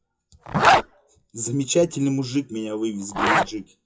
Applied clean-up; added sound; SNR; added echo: classical method WPE with log-MMSE.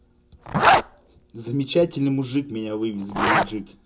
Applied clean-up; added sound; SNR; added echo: none; Zipper (clothing); -1 dB; reverberation time 0.2 s.